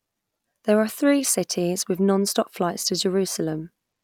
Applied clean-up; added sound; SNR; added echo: none; none; none; none.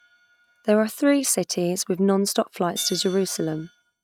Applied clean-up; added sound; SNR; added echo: neural mask model RNNoise.